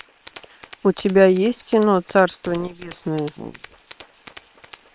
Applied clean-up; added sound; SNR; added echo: neural separator model SepFormer WHAM!.